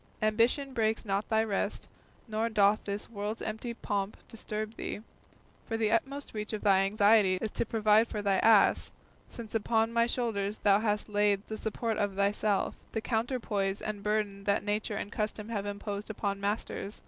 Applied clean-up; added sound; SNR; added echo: none; none; none; none.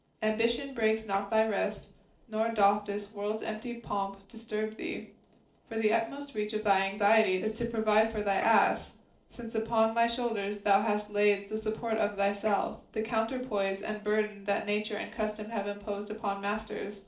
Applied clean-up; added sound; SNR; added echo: neural separator model SepFormer DNS4.